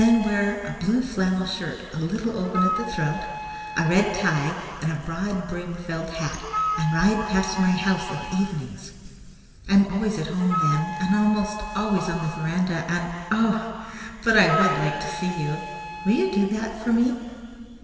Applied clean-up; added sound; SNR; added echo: none; Wind instrument, woodwind instrument; 10 dB; reverberation time 2.5 s.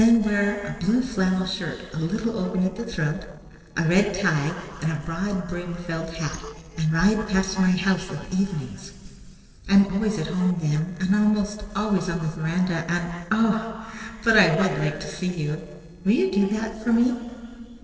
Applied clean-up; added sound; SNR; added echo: neural separator model SepFormer DNS4.